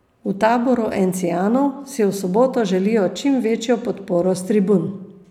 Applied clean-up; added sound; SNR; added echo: none; none; none; none.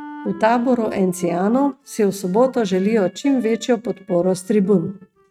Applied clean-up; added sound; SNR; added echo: neural mask model RNNoise.